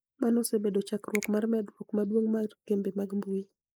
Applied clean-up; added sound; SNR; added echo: neural mask model Resemble Enhance denoiser.